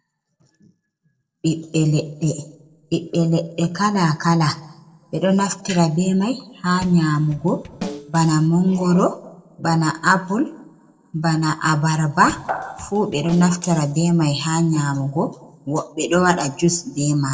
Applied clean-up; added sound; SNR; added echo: neural separator model SepFormer DNS4.